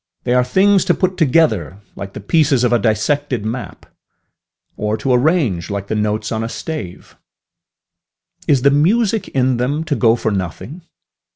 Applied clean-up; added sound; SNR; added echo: none; none; none; none.